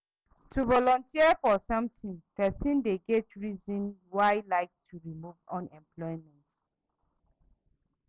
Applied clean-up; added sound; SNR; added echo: none; none; none; none.